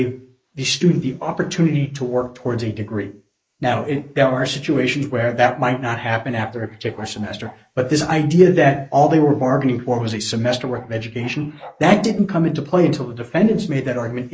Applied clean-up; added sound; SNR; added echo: neural mask model Resemble Enhance denoiser.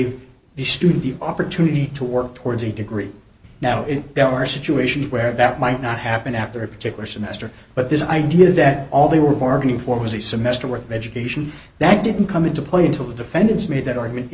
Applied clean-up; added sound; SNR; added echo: none; none; none; none.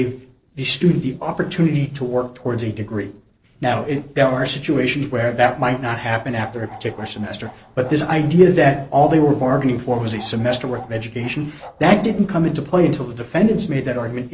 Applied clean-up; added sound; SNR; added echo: neural separator model SepFormer DNS4.